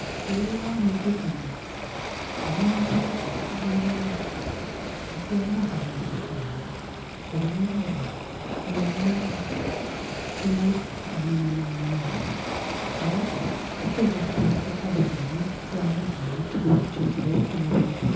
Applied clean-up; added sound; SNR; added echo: none; Waves, surf; 5 dB; reverberation time 0.5 s.